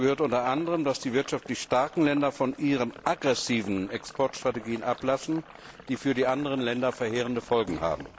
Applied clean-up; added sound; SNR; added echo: none; Sink (filling or washing); 19 dB; none.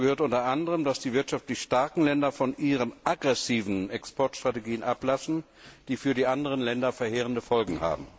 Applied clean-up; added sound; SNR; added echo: none; none; none; none.